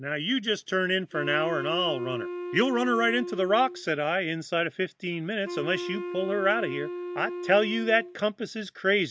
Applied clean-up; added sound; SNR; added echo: none; Wind instrument, woodwind instrument; 8 dB; none.